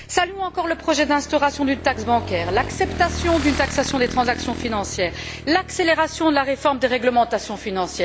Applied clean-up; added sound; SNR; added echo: none; Motorcycle / Engine; 11 dB; none.